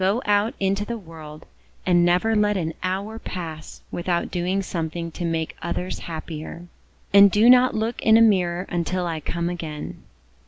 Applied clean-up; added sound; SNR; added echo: none; none; none; none.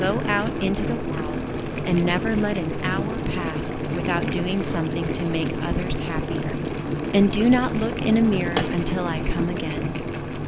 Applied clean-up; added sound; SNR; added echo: none; Boiling; 1 dB; none.